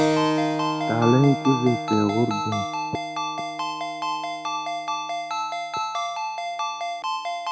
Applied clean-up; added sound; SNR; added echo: none; Ringtone + Keyboard (musical); -1 dB; none.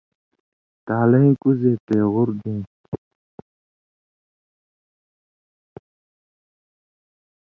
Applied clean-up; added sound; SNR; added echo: none; none; none; none.